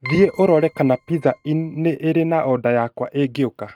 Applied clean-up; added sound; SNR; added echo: neural mask model RNNoise.